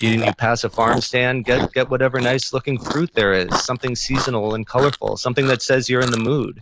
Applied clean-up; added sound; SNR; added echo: neural mask model Resemble Enhance denoiser.